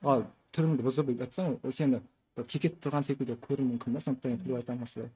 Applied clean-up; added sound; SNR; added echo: neural mask model RNNoise.